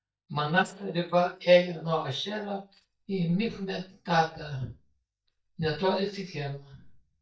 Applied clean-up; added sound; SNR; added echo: neural mask model DeepFilterNet 3.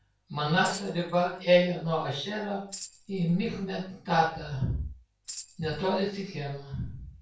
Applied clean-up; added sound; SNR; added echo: none; Tambourine; 19 dB; reverberation time 0.3 s.